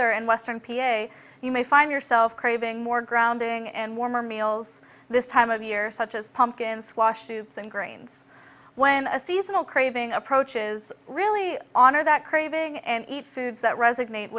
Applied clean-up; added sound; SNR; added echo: none; none; none; none.